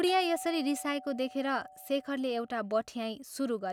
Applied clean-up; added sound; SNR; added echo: none; Doorbell; 15 dB; none.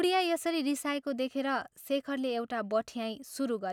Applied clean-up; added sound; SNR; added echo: none; none; none; none.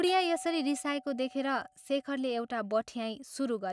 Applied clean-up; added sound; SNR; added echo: neural mask model RNNoise.